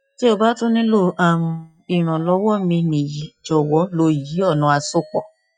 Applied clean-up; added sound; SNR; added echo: neural mask model DeepFilterNet 3.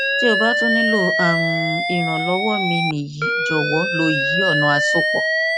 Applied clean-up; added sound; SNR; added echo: none; Alarm; -2 dB; none.